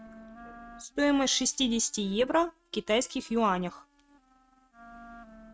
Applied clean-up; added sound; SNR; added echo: neural mask model RNNoise.